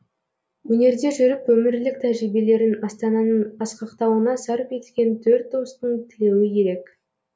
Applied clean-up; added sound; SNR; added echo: none; none; none; none.